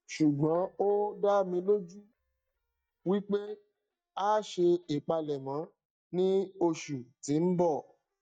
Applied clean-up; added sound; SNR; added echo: neural mask model DeepFilterNet 3.